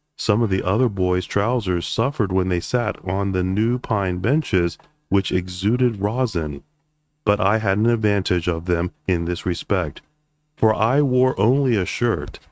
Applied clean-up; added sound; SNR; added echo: neural mask model RNNoise.